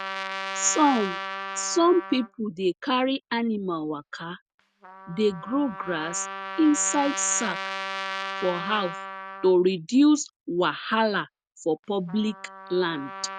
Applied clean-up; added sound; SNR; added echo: none; Trumpet; 10 dB; none.